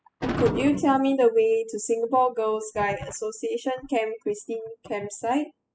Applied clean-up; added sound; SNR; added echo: classical method spectral subtraction.